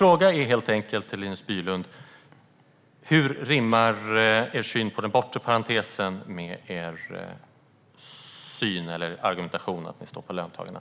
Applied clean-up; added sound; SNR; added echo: none; none; none; none.